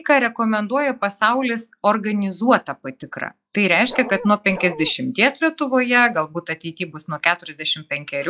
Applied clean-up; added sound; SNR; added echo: classical method log-MMSE.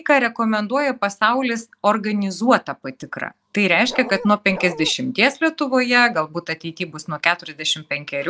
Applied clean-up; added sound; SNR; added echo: none; Bark; 12 dB; none.